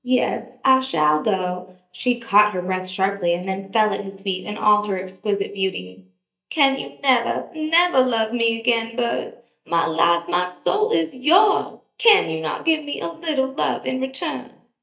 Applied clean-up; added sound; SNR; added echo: neural mask model DeepFilterNet 3.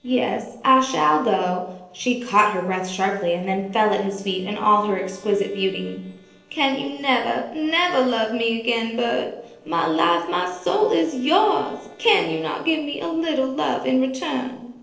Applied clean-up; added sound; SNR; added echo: neural separator model SepFormer DNS4.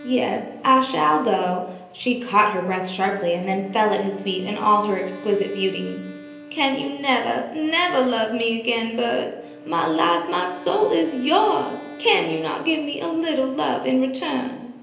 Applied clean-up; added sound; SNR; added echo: none; Wind instrument, woodwind instrument; 19 dB; reverberation time 0.9 s.